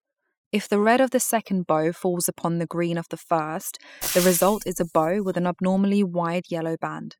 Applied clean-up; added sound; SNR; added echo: classical method spectral subtraction.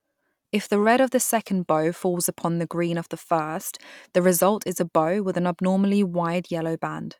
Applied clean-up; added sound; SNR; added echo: none; none; none; none.